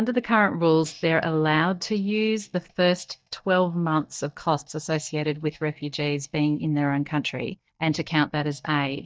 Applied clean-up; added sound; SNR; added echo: neural mask model DeepFilterNet 3.